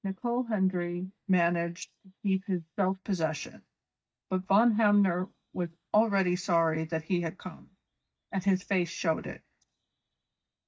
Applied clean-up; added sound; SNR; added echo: neural mask model DeepFilterNet 3.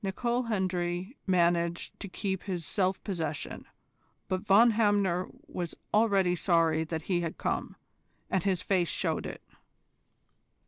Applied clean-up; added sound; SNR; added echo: none; none; none; none.